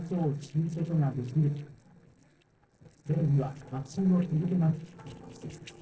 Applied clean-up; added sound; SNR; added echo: neural separator model SepFormer DNS4.